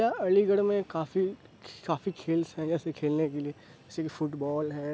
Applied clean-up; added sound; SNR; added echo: none; none; none; none.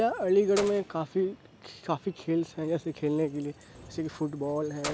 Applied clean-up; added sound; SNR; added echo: none; Keys jangling; 16 dB; none.